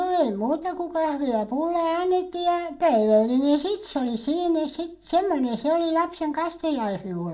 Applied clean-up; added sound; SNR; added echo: none; none; none; reverberation time 0.3 s.